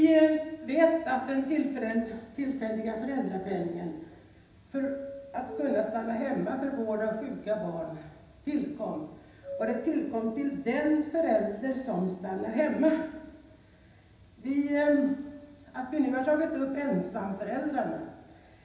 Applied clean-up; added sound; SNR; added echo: none; Doorbell; 14 dB; reverberation time 0.9 s.